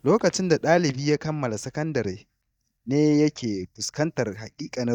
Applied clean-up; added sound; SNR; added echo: neural mask model DeepFilterNet 3.